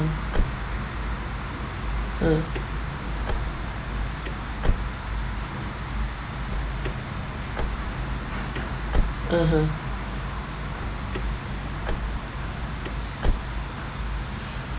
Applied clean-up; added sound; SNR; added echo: none; Car; 4 dB; none.